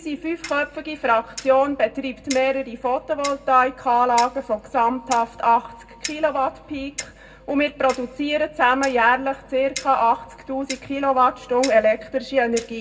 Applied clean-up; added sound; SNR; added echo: none; Clock; 18 dB; reverberation time 0.3 s.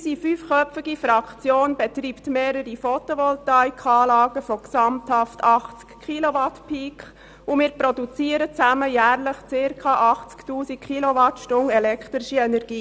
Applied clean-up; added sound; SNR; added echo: none; none; none; none.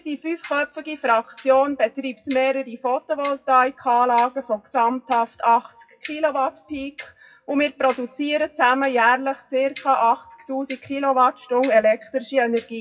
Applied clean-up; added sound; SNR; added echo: classical method WPE with log-MMSE.